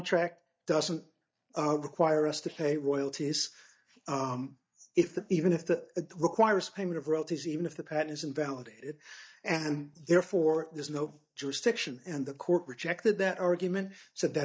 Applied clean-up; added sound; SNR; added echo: neural mask model DeepFilterNet 3.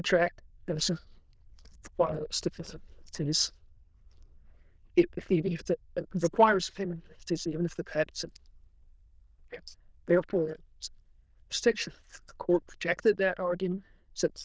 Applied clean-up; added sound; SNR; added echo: neural diffusion model UNIVERSE++.